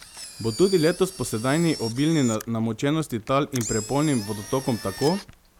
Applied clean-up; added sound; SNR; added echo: none; Engine; 14 dB; none.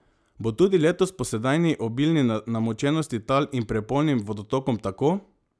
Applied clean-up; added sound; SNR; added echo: none; none; none; none.